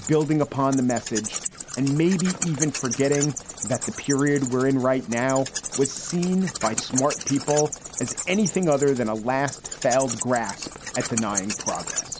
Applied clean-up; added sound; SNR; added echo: none; Wild animals; 8 dB; none.